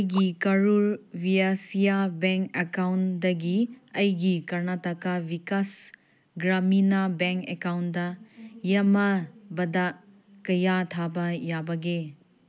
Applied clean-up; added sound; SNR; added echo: none; none; none; none.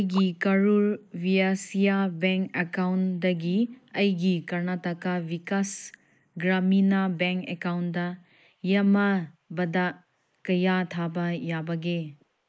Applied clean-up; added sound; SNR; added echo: neural mask model Resemble Enhance denoiser.